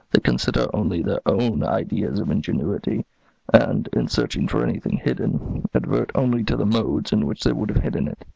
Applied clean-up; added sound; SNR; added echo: none; none; none; none.